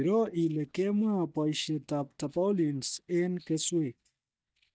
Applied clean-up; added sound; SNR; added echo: neural mask model DeepFilterNet 3.